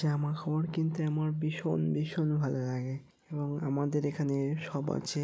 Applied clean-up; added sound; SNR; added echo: none; none; none; none.